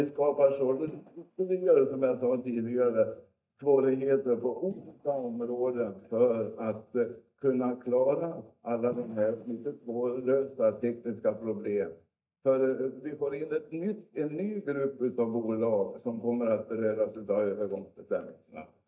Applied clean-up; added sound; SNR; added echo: neural mask model DeepFilterNet 3.